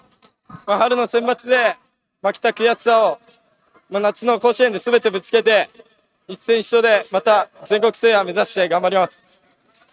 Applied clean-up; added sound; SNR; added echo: neural mask model RNNoise.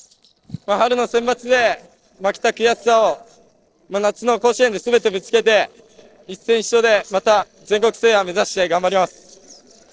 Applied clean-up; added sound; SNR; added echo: neural separator model SepFormer DNS4.